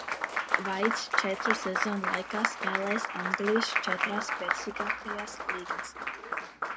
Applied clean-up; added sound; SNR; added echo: none; Applause; -3 dB; none.